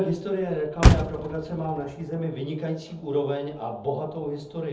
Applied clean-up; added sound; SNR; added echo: none; Motor vehicle (road); -1 dB; reverberation time 0.6 s.